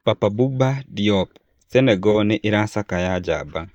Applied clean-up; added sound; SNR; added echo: neural mask model DeepFilterNet 3.